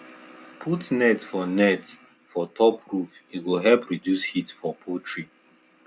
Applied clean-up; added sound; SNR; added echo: none; none; none; none.